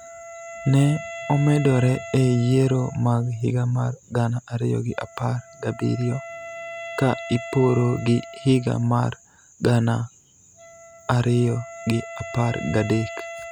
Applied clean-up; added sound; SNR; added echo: none; Wind instrument, woodwind instrument; 15 dB; none.